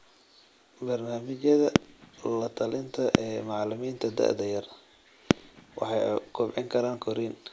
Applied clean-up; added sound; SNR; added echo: none; Fireworks; 3 dB; none.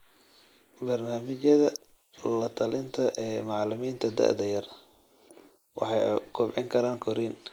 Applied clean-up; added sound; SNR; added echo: neural mask model Resemble Enhance denoiser.